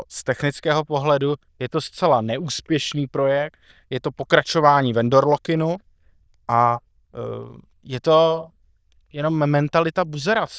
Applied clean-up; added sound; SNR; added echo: neural diffusion model UNIVERSE++.